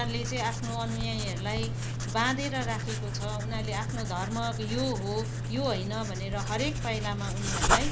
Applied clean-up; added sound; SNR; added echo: none; Writing; -2 dB; none.